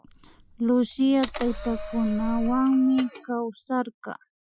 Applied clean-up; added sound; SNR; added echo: classical method Wiener filter.